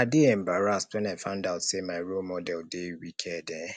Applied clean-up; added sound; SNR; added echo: none; none; none; none.